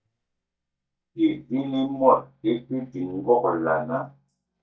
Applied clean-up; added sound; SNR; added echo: neural mask model DeepFilterNet 3.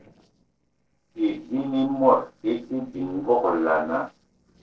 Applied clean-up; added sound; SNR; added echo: neural separator model SepFormer DNS4.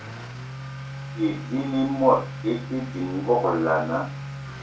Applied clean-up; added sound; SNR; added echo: none; Accelerating, revving, vroom / Motor vehicle (road); 9 dB; reverberation time 0.2 s.